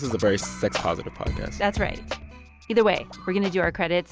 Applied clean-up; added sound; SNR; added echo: none; none; none; none.